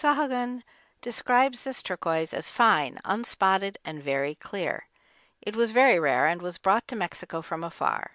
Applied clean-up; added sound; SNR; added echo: none; none; none; none.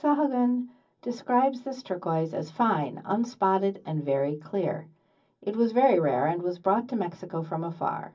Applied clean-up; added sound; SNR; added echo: none; none; none; reverberation time 0.4 s.